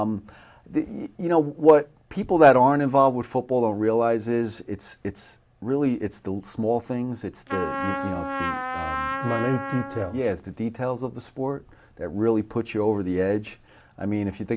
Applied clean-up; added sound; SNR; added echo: none; Trumpet; 7 dB; none.